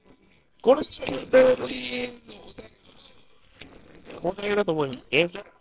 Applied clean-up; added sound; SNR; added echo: neural separator model SepFormer WHAMR!.